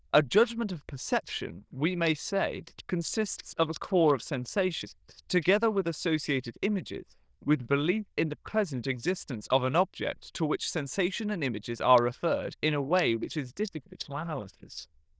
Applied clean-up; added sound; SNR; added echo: neural diffusion model UNIVERSE++.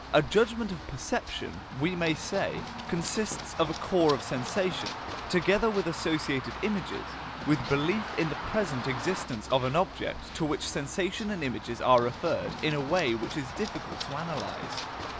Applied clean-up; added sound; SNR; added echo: none; Run; 8 dB; none.